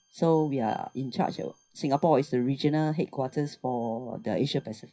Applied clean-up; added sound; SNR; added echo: classical method WPE with log-MMSE.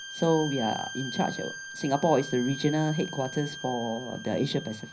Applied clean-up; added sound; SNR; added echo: none; Bowed string instrument; 12 dB; reverberation time 0.5 s.